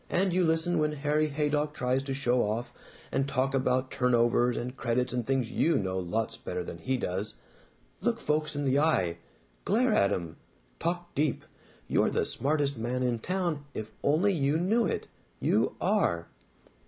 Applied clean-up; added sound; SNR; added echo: none; none; none; none.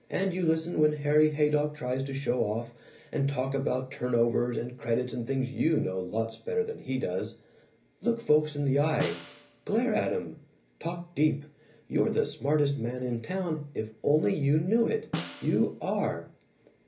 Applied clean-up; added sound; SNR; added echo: none; Snare drum; 12 dB; reverberation time 0.3 s.